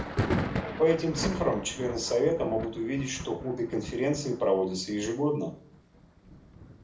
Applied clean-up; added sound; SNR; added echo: none; Thunder; 7 dB; reverberation time 0.4 s.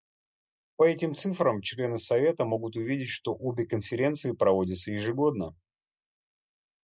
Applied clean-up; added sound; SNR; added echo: none; none; none; none.